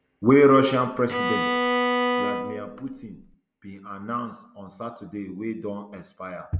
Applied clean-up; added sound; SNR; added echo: none; Bowed string instrument; 1 dB; none.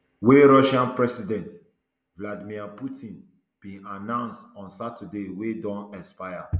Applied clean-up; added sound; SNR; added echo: none; none; none; none.